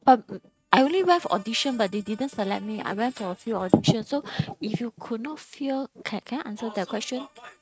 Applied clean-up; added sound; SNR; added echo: neural mask model RNNoise.